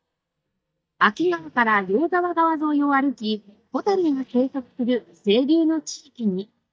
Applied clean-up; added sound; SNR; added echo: neural mask model DeepFilterNet 3.